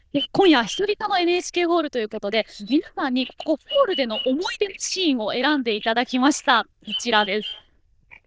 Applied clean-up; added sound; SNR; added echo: neural diffusion model UNIVERSE++.